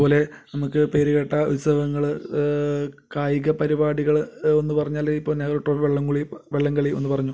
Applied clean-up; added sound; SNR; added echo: none; none; none; none.